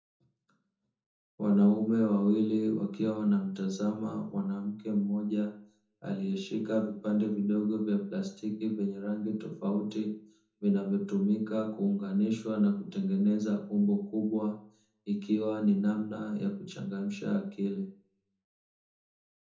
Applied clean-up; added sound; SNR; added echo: none; none; none; reverberation time 0.5 s.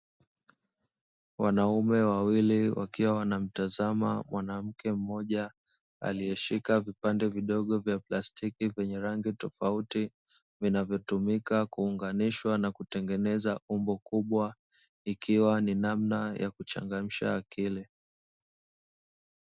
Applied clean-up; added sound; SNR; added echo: none; none; none; none.